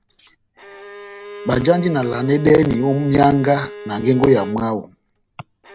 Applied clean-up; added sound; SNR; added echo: none; Bowed string instrument; 16 dB; none.